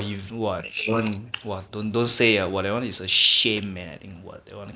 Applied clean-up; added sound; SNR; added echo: neural mask model Resemble Enhance denoiser.